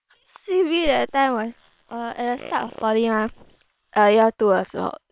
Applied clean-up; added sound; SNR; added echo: neural separator model SepFormer WHAM!.